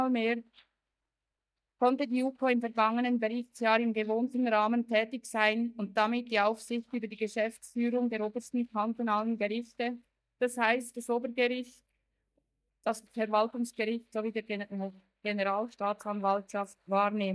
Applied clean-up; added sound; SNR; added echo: neural mask model DeepFilterNet 3.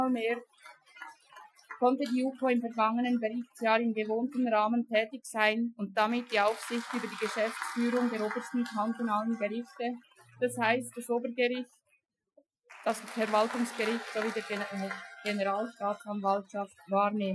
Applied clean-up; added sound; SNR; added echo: classical method Wiener filter.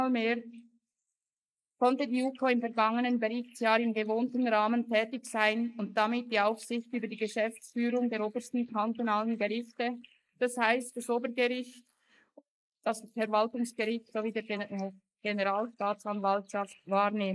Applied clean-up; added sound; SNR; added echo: neural mask model Resemble Enhance denoiser.